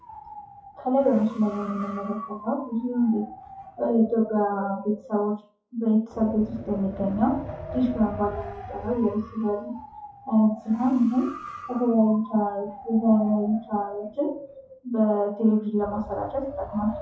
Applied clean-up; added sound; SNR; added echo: classical method WPE with log-MMSE.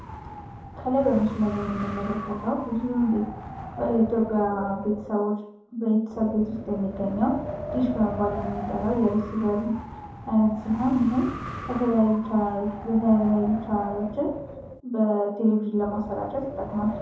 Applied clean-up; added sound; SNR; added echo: none; Wind; 12 dB; reverberation time 2.6 s.